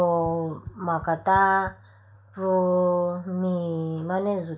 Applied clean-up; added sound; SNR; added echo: none; none; none; reverberation time 0.3 s.